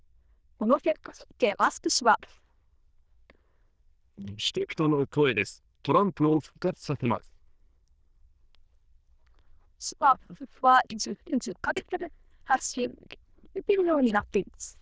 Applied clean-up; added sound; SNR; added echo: neural diffusion model UNIVERSE++.